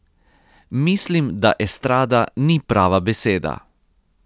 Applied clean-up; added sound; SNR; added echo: none; none; none; none.